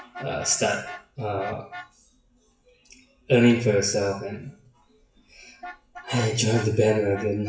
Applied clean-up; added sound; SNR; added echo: classical method WPE with log-MMSE.